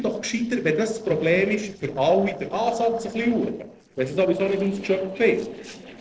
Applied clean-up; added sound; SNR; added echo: neural separator model SepFormer DNS4.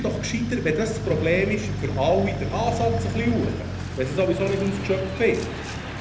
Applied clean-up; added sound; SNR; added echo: none; Truck; 4 dB; reverberation time 0.7 s.